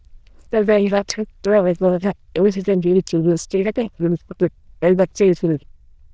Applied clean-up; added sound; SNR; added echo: neural diffusion model UNIVERSE++.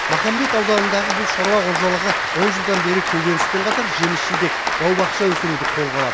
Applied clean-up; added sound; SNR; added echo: none; Applause; -1 dB; none.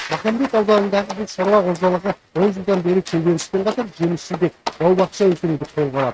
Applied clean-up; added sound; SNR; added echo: neural mask model RNNoise.